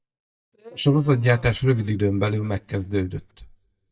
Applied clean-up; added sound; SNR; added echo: neural mask model DeepFilterNet 3.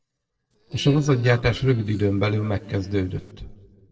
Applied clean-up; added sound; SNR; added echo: neural separator model SepFormer DNS4.